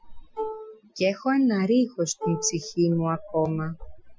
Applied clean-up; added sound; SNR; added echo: classical method Wiener filter.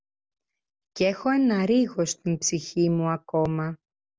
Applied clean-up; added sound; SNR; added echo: none; none; none; none.